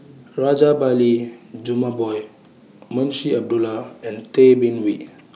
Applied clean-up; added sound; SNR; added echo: none; none; none; none.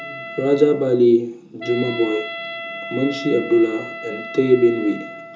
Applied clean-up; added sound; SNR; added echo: none; Wind instrument, woodwind instrument; 12 dB; reverberation time 0.2 s.